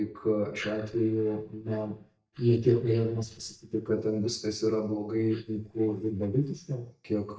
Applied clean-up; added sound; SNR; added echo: neural mask model DeepFilterNet 3.